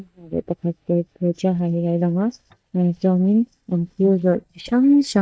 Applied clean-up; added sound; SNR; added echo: neural mask model DeepFilterNet 3.